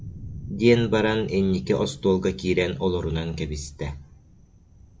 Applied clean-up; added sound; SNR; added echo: none; Thunder; 17 dB; none.